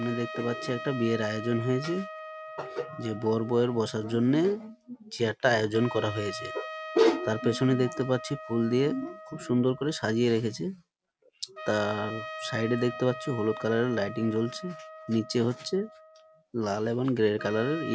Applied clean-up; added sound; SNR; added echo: none; Trumpet; 13 dB; none.